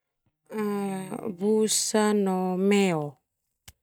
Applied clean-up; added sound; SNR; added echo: neural mask model DeepFilterNet 3.